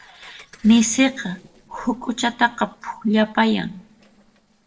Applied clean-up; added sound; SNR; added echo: neural separator model SepFormer DNS4.